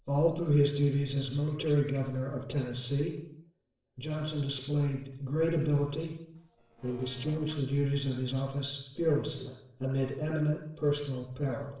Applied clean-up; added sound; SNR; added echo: neural separator model SepFormer DNS4.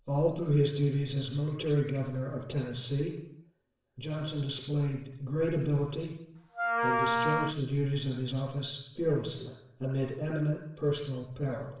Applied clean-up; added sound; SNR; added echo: none; Wind instrument, woodwind instrument; -1 dB; reverberation time 0.7 s.